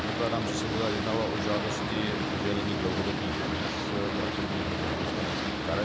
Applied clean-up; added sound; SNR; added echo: none; Boat, Water vehicle; -3 dB; none.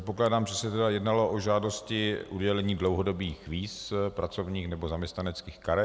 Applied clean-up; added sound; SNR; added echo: none; none; none; none.